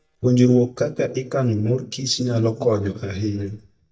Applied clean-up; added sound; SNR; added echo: neural mask model DeepFilterNet 3.